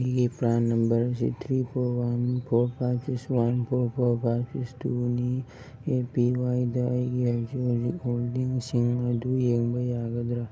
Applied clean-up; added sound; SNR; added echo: none; none; none; none.